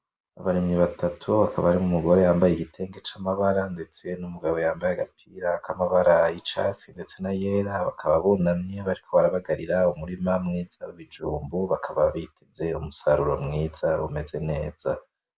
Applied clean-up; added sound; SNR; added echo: none; none; none; none.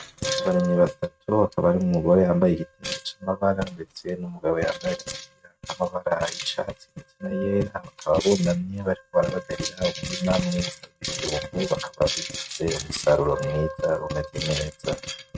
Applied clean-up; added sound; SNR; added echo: neural mask model RNNoise.